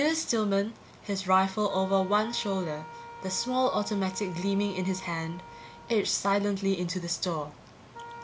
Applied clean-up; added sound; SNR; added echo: none; Wind instrument, woodwind instrument; 18 dB; none.